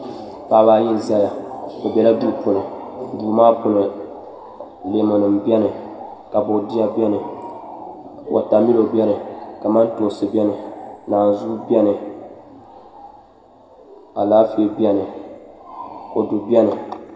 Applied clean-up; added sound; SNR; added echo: none; none; none; reverberation time 1.6 s.